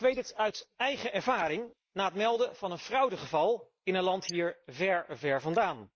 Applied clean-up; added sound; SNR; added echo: neural mask model Resemble Enhance denoiser.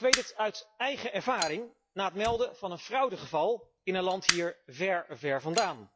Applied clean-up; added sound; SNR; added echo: classical method log-MMSE.